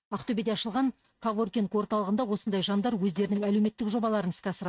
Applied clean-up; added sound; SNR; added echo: neural mask model RNNoise.